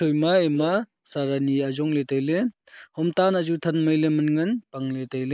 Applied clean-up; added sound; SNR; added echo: neural mask model Resemble Enhance denoiser.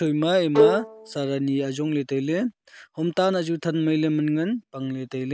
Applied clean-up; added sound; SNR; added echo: none; Bowed string instrument; -1 dB; none.